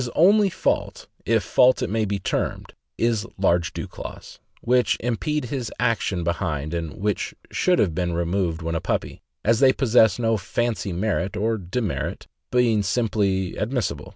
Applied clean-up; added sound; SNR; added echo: none; none; none; none.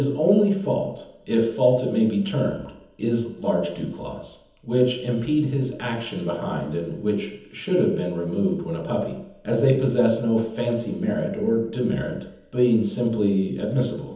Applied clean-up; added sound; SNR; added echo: none; none; none; reverberation time 1.3 s.